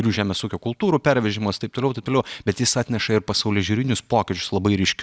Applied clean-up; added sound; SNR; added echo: none; none; none; none.